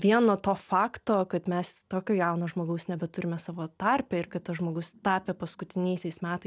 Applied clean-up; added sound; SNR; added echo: none; none; none; none.